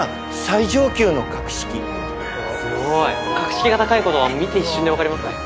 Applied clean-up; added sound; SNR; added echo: none; Guitar; 18 dB; none.